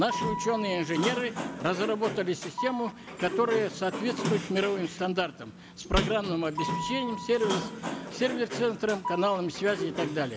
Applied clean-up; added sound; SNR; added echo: none; Sliding door; 6 dB; none.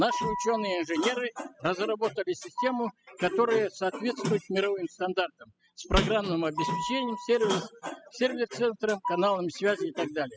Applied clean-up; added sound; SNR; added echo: classical method spectral subtraction.